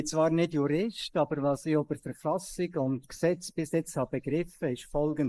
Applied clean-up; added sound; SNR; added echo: neural mask model Resemble Enhance denoiser.